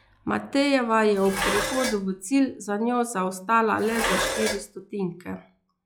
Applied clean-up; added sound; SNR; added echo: classical method log-MMSE.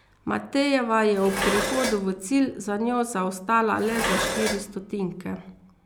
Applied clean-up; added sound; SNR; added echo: none; Dishes, pots, and pans; 5 dB; none.